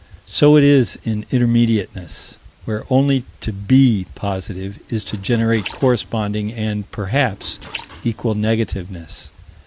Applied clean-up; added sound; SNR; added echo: none; Liquid; 19 dB; none.